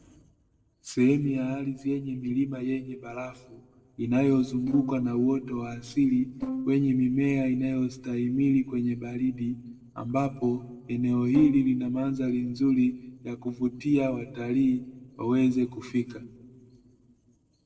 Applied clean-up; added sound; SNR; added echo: neural separator model SepFormer DNS4.